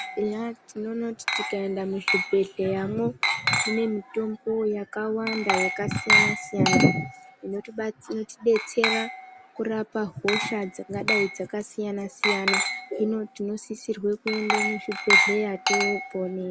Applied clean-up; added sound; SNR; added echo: none; Glass; 1 dB; none.